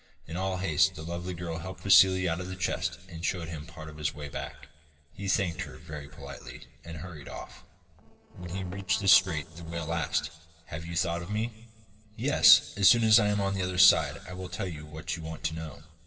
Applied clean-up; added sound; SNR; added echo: neural separator model SepFormer DNS4.